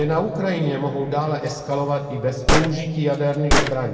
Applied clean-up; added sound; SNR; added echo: none; Gunshot, gunfire; 2 dB; reverberation time 2.0 s.